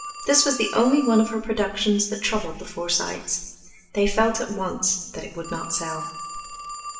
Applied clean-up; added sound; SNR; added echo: none; Telephone; 14 dB; reverberation time 1.0 s.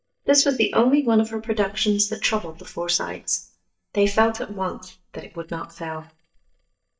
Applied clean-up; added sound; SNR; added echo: neural mask model DeepFilterNet 3.